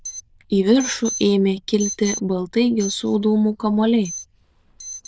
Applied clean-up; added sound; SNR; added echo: neural diffusion model UNIVERSE++.